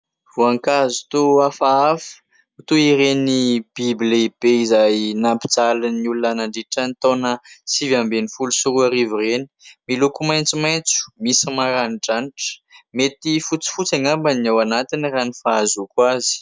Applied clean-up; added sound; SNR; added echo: none; none; none; none.